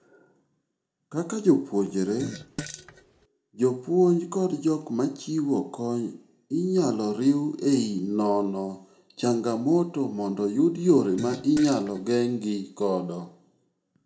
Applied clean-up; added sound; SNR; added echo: none; Fart; 14 dB; reverberation time 0.4 s.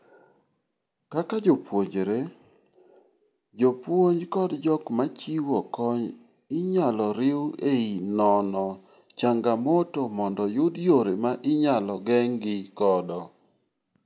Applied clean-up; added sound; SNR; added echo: none; none; none; none.